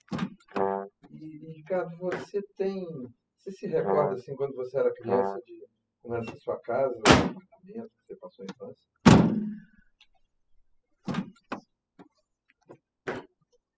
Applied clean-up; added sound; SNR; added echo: classical method spectral subtraction.